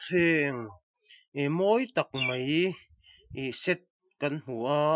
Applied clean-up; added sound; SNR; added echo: classical method Wiener filter.